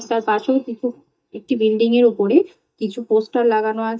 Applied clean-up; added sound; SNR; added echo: neural mask model DeepFilterNet 3.